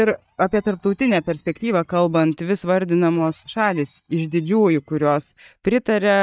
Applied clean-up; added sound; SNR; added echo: neural mask model DeepFilterNet 3.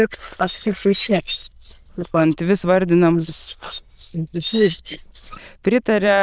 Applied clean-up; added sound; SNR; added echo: neural diffusion model UNIVERSE++.